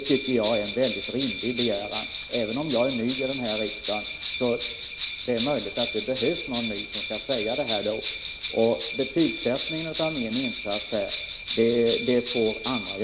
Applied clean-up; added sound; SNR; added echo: none; Bell; 5 dB; none.